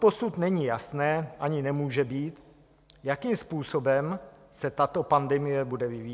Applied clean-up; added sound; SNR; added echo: none; none; none; none.